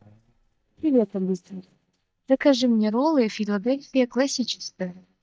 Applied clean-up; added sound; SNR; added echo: neural mask model DeepFilterNet 3.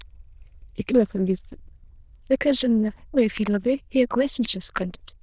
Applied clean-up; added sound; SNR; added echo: neural diffusion model UNIVERSE++.